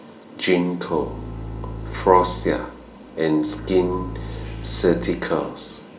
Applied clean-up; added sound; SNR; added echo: none; Bowed string instrument; 10 dB; reverberation time 1.0 s.